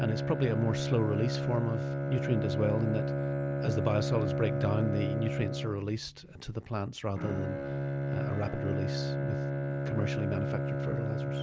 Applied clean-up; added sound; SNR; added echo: none; Bowed string instrument; 0 dB; none.